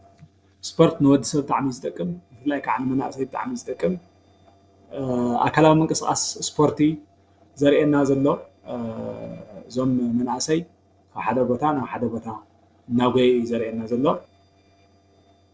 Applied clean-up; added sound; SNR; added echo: neural separator model SepFormer DNS4.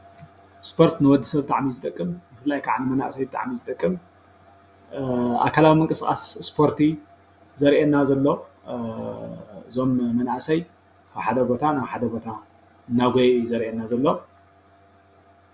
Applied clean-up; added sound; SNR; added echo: none; none; none; none.